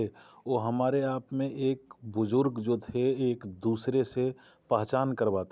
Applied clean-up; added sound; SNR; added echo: none; none; none; none.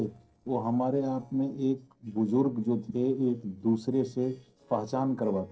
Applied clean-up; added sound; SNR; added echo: neural separator model SepFormer DNS4.